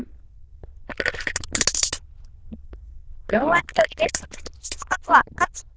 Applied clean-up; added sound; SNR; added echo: neural diffusion model UNIVERSE++.